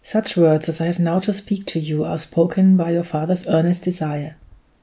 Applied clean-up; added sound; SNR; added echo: neural mask model Resemble Enhance denoiser.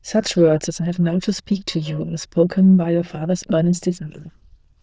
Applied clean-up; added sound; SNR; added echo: neural diffusion model UNIVERSE++.